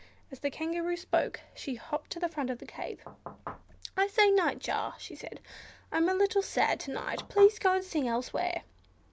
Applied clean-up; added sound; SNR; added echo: none; Knock / Wood; 13 dB; none.